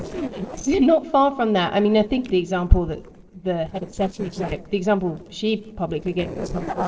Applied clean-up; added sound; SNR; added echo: neural separator model SepFormer DNS4.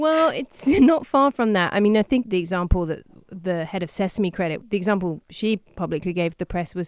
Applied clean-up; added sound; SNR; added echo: none; none; none; none.